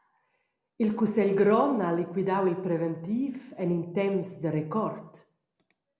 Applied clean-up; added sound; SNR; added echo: none; none; none; none.